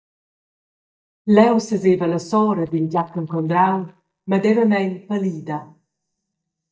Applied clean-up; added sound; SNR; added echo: neural mask model DeepFilterNet 3.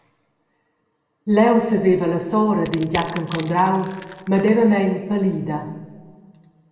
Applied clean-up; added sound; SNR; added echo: none; Crushing; 14 dB; reverberation time 1.5 s.